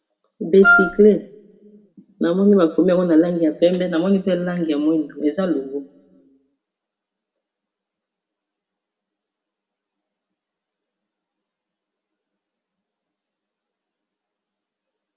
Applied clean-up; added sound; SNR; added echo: none; Wind instrument, woodwind instrument; -5 dB; reverberation time 0.8 s.